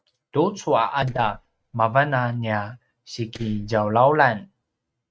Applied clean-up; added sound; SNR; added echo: neural mask model RNNoise.